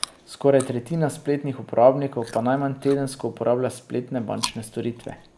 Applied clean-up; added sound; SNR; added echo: none; Chewing, mastication; 17 dB; none.